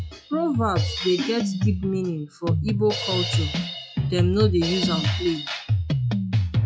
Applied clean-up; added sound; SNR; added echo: classical method WPE with log-MMSE.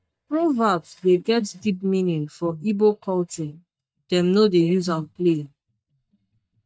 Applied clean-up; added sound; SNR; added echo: neural mask model DeepFilterNet 3.